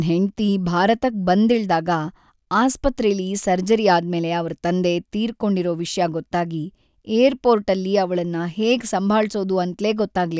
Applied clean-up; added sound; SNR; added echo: none; none; none; none.